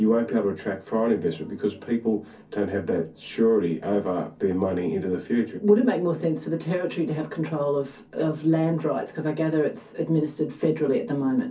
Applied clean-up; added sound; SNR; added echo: none; none; none; reverberation time 0.3 s.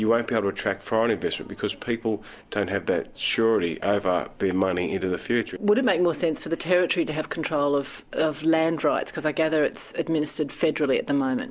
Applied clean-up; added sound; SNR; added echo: none; none; none; none.